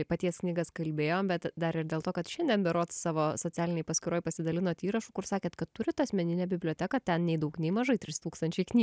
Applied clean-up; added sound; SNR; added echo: none; none; none; none.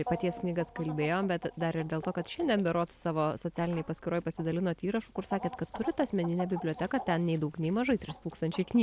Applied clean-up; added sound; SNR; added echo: none; Chicken, rooster; 14 dB; none.